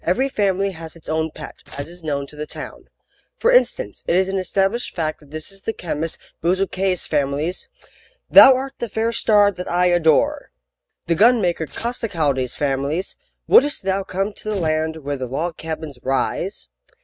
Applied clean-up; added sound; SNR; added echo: neural mask model RNNoise.